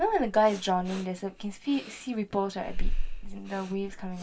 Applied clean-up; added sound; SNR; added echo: none; Breathing; 3 dB; reverberation time 0.2 s.